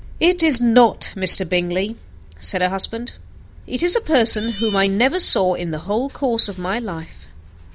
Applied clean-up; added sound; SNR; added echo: none; Cat; 12 dB; none.